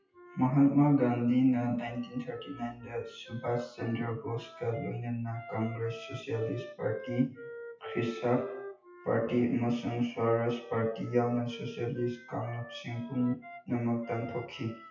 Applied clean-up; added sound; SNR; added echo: classical method WPE with log-MMSE.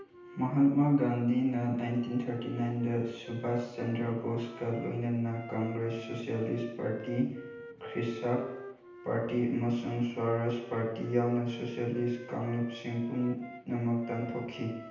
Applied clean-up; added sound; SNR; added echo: none; Wind instrument, woodwind instrument; 17 dB; reverberation time 0.9 s.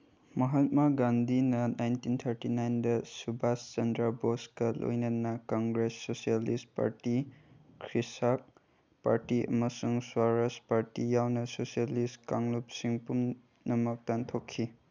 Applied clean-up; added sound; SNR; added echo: none; none; none; none.